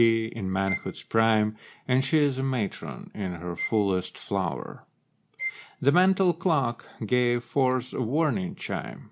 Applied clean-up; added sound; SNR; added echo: none; Bowed string instrument; 12 dB; none.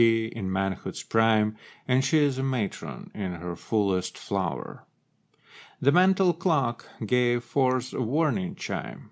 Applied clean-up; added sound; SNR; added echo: none; none; none; none.